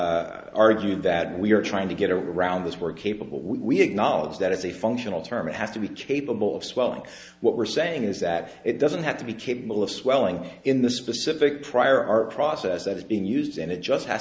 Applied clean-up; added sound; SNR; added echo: none; none; none; none.